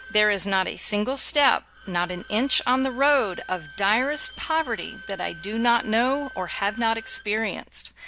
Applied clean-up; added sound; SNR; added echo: none; Bowed string instrument; 18 dB; none.